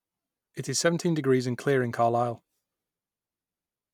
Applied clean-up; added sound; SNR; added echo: none; none; none; none.